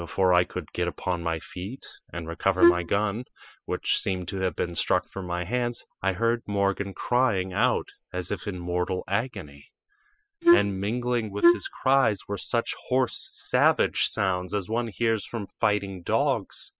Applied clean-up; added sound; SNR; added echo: classical method spectral subtraction.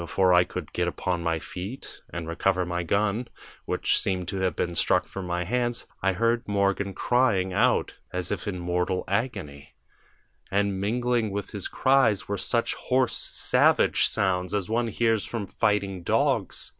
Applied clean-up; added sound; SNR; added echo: none; none; none; none.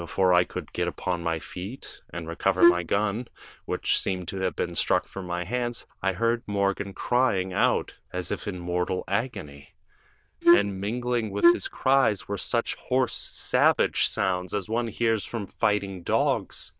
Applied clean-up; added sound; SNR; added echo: neural diffusion model UNIVERSE++.